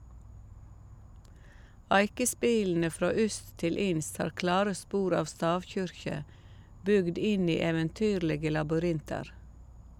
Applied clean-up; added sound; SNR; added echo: none; Insect; 19 dB; none.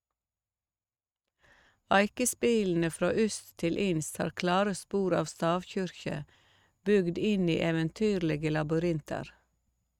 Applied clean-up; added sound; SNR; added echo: neural mask model RNNoise.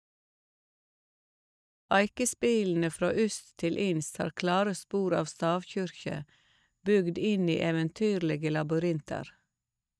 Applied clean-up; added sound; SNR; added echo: neural mask model DeepFilterNet 3.